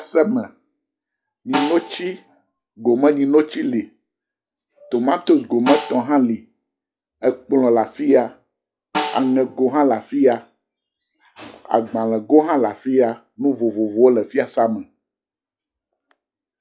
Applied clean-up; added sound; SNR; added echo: classical method log-MMSE.